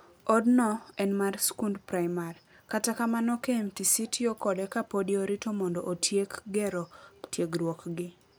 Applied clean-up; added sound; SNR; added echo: none; none; none; none.